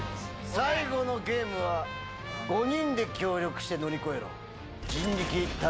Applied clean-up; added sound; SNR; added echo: none; Trumpet; 12 dB; none.